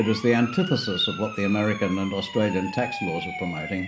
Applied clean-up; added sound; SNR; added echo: none; Siren; 10 dB; reverberation time 0.5 s.